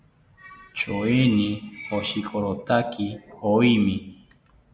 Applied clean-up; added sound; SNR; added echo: none; none; none; none.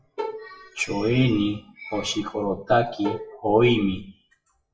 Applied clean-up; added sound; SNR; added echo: classical method WPE with log-MMSE.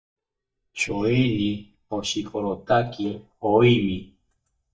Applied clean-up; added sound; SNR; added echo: neural mask model DeepFilterNet 3.